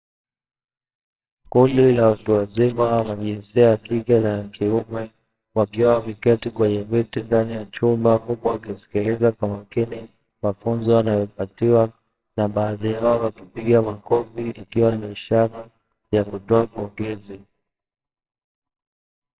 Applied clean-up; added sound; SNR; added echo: neural separator model SepFormer WHAMR!.